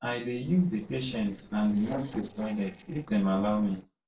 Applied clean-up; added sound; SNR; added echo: neural separator model SepFormer DNS4.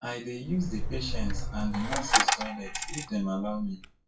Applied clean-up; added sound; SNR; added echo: classical method WPE with log-MMSE.